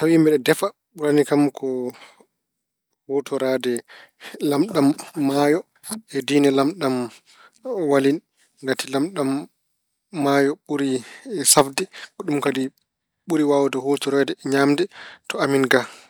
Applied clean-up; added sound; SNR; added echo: none; none; none; none.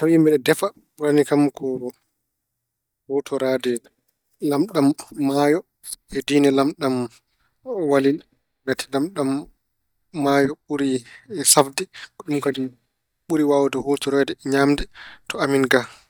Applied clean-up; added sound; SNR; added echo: neural mask model DeepFilterNet 3.